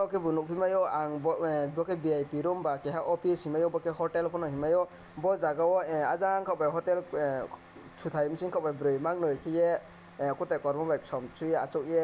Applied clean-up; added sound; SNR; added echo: none; none; none; none.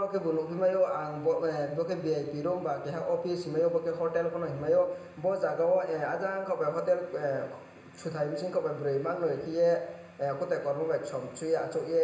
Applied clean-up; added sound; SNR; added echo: none; none; none; reverberation time 0.9 s.